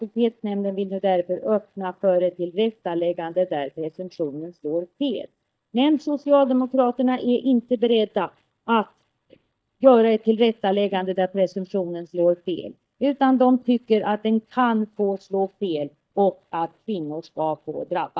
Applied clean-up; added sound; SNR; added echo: neural mask model DeepFilterNet 3.